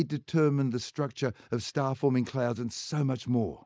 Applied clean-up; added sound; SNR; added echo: neural mask model Resemble Enhance denoiser.